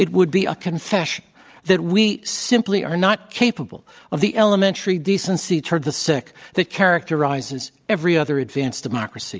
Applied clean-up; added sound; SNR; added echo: none; none; none; none.